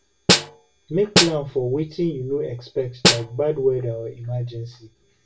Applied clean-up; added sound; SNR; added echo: none; Snare drum; -3 dB; reverberation time 0.2 s.